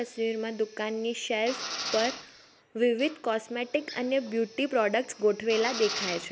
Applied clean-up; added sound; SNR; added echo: none; Drill; 11 dB; none.